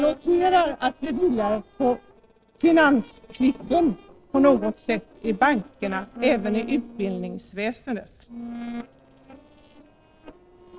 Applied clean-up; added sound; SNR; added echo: neural separator model SepFormer DNS4.